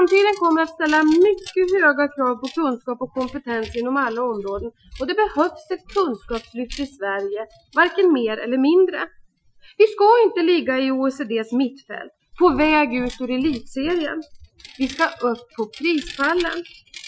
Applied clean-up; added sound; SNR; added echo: classical method Wiener filter.